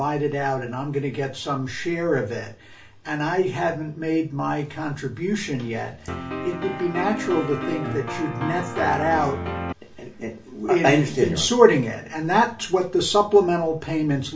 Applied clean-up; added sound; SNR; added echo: none; Piano; 6 dB; reverberation time 0.3 s.